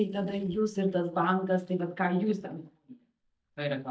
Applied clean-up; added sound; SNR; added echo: neural mask model DeepFilterNet 3.